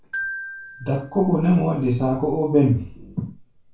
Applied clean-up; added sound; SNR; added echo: none; Glockenspiel; 14 dB; reverberation time 0.3 s.